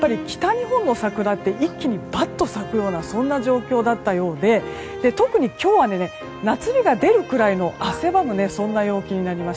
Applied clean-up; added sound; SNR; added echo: none; none; none; none.